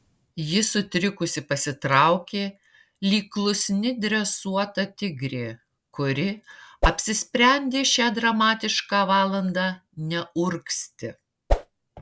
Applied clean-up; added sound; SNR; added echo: none; Whoosh, swoosh, swish; 0 dB; none.